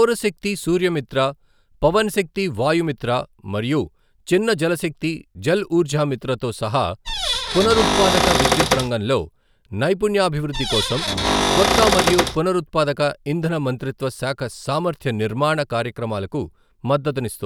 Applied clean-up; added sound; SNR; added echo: none; Cupboard open or close / Door; -2 dB; none.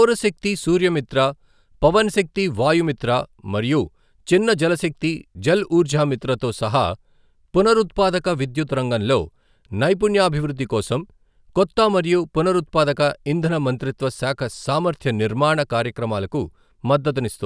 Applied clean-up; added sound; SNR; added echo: none; none; none; none.